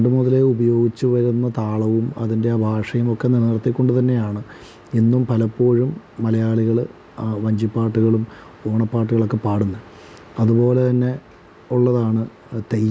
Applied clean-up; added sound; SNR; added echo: none; none; none; none.